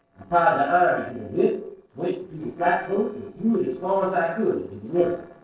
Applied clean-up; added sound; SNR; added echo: neural separator model SepFormer DNS4.